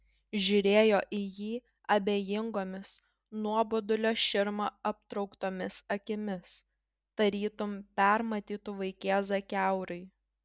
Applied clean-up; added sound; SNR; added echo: none; none; none; none.